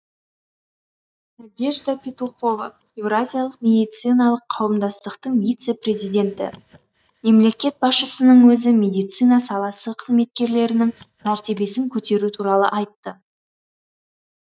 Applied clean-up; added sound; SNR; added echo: neural mask model DeepFilterNet 3.